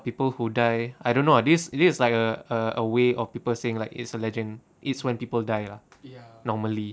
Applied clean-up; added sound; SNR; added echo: none; none; none; none.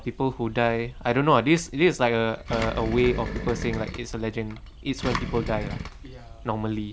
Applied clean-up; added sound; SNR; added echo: none; Engine; 9 dB; none.